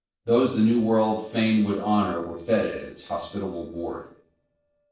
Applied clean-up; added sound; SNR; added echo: neural separator model SepFormer DNS4.